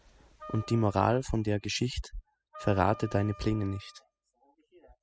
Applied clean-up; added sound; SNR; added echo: classical method spectral subtraction.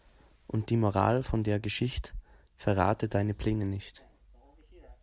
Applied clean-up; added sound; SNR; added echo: none; none; none; none.